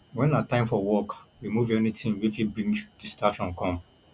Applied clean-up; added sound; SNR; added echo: none; none; none; none.